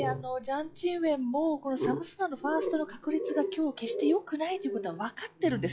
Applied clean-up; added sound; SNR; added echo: classical method log-MMSE.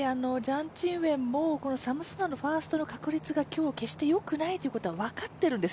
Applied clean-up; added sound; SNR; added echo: none; none; none; none.